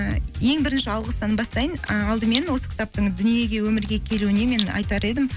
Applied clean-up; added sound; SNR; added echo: none; Camera; 8 dB; none.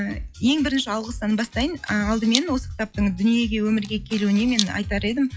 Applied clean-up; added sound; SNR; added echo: classical method log-MMSE.